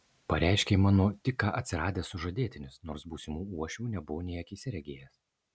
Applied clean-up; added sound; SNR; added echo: none; none; none; none.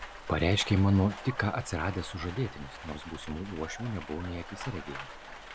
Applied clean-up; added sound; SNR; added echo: none; Rain + Dog; 12 dB; none.